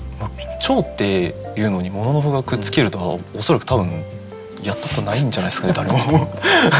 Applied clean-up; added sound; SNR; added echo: none; none; none; none.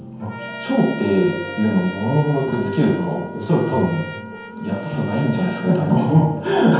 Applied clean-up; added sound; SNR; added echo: none; Trumpet; 16 dB; reverberation time 0.9 s.